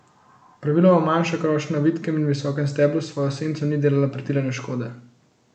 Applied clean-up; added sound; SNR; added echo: none; none; none; none.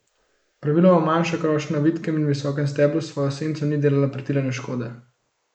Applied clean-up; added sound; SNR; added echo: neural mask model Resemble Enhance denoiser.